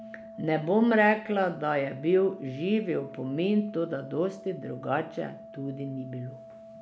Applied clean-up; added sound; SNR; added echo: none; Organ; 17 dB; none.